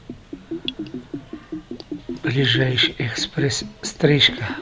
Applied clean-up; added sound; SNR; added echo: none; Bathtub (filling or washing) / Gurgling; 9 dB; none.